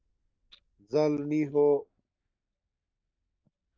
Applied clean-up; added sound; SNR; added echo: neural mask model DeepFilterNet 3.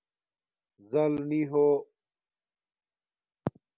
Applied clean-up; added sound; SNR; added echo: none; none; none; none.